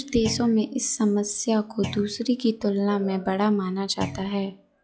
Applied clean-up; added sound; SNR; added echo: classical method log-MMSE.